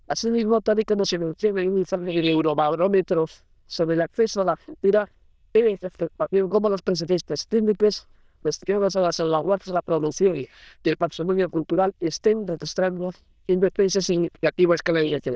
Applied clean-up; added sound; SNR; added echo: neural diffusion model UNIVERSE++.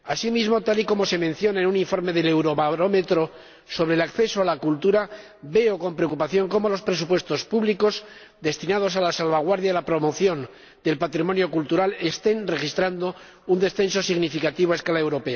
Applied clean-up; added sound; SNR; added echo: none; none; none; none.